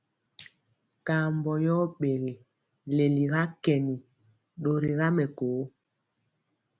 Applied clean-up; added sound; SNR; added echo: none; none; none; none.